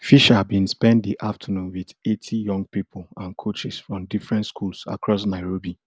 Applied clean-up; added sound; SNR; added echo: none; none; none; none.